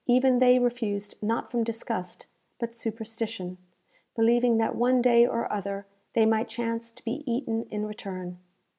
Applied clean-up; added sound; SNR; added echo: none; none; none; none.